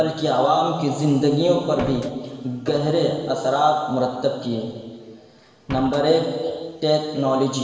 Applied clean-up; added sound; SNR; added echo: none; Slam; 11 dB; reverberation time 1.6 s.